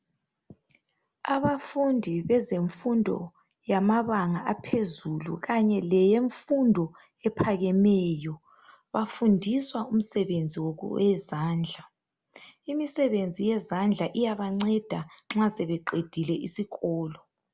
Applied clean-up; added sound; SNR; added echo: none; none; none; none.